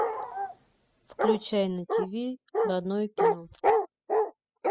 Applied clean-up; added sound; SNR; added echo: classical method spectral subtraction.